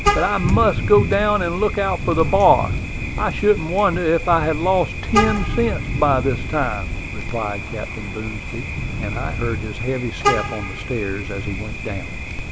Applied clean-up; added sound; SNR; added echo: none; Thunder + Vehicle horn, car horn, honking; 3 dB; none.